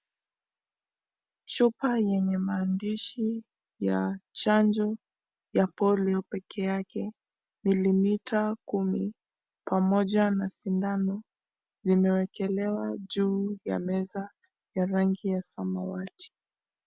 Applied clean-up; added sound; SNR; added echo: none; none; none; none.